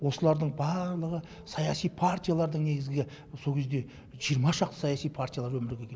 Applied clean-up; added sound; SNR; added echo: none; none; none; none.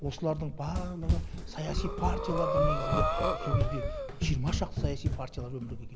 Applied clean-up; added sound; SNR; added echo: none; Breathing + Run; -5 dB; none.